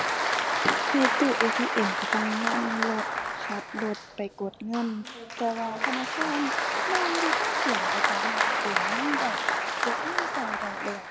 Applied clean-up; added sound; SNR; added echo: none; Applause; -4 dB; none.